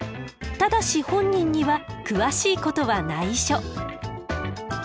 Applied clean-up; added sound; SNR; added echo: none; none; none; none.